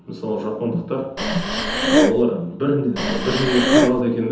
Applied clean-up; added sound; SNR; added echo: none; Breathing; -3 dB; reverberation time 0.8 s.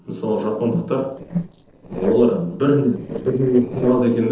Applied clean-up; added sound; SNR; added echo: neural separator model SepFormer DNS4.